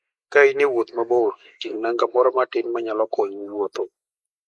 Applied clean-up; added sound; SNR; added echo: neural mask model Resemble Enhance denoiser.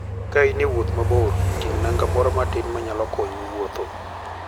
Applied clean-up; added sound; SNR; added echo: none; Train; 0 dB; none.